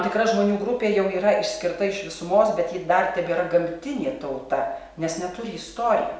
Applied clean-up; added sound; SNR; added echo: none; none; none; none.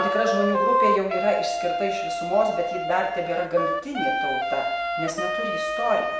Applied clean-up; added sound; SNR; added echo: none; Wind instrument, woodwind instrument; -1 dB; none.